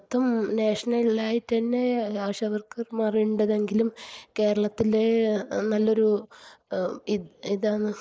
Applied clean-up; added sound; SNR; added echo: neural mask model Resemble Enhance denoiser.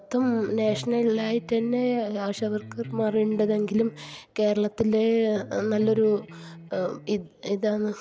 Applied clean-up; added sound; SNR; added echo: none; Electric guitar; 17 dB; none.